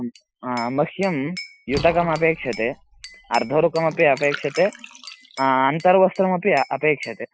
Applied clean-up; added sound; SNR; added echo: classical method Wiener filter.